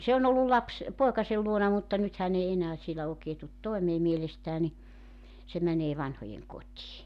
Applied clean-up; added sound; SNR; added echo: none; none; none; none.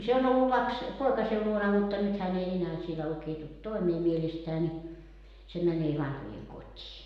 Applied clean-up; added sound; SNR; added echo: none; none; none; reverberation time 0.9 s.